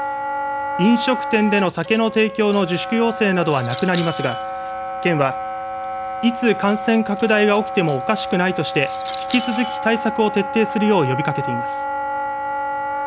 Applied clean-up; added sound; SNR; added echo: none; Cutlery, silverware + Wind instrument, woodwind instrument; 5 dB; none.